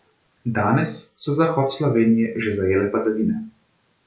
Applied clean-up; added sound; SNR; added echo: none; none; none; none.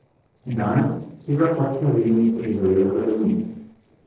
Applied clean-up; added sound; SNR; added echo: neural separator model SepFormer DNS4.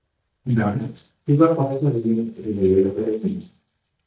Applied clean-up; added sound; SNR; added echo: neural mask model DeepFilterNet 3.